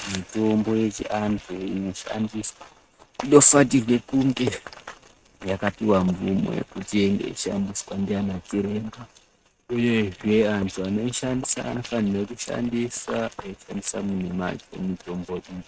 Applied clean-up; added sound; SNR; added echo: neural mask model RNNoise.